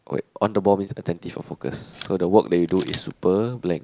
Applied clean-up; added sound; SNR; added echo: none; Camera; 18 dB; none.